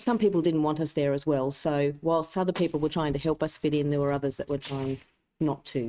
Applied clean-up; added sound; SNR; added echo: neural mask model RNNoise.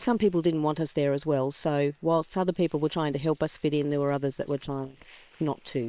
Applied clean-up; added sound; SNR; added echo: neural separator model SepFormer WHAM!.